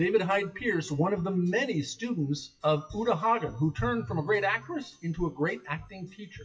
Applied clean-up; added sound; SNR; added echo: classical method WPE with log-MMSE.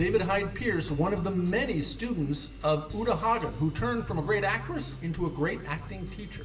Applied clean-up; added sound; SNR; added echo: none; Engine; 16 dB; reverberation time 0.7 s.